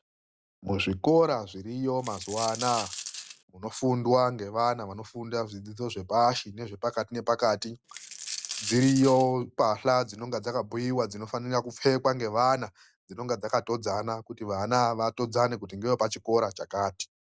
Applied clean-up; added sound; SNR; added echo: none; Coin (dropping); 10 dB; none.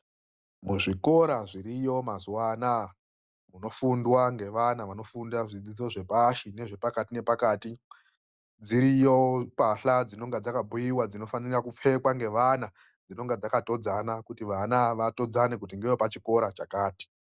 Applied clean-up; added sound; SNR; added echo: none; none; none; none.